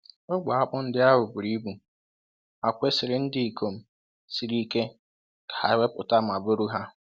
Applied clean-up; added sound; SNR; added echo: none; none; none; none.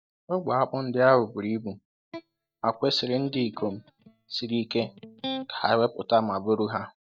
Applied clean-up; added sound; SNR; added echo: neural mask model DeepFilterNet 3.